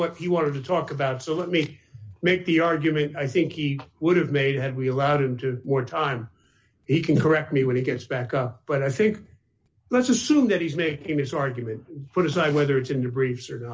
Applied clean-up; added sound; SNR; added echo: none; none; none; none.